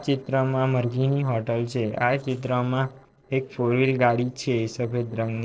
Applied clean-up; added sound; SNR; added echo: neural separator model SepFormer DNS4.